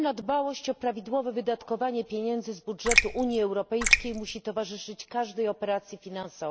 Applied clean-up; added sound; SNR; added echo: none; Raindrop; -4 dB; none.